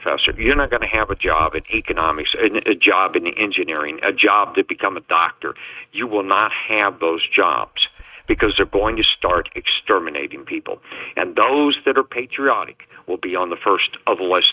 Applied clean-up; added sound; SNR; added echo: neural mask model RNNoise.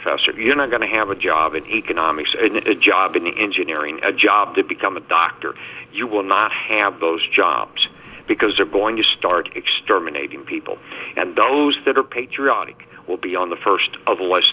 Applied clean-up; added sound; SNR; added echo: neural separator model SepFormer DNS4.